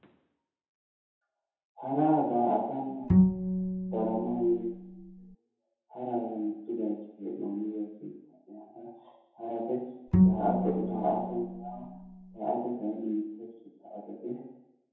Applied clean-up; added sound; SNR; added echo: none; Bowed string instrument; -5 dB; reverberation time 0.9 s.